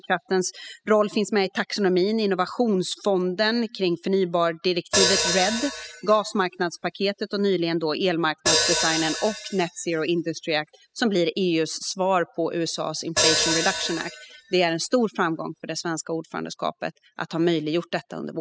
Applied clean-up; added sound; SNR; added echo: classical method spectral subtraction.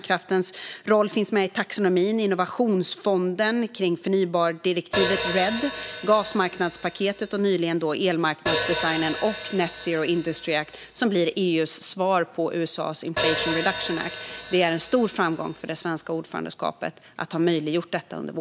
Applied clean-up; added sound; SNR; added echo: none; Hi-hat; 4 dB; none.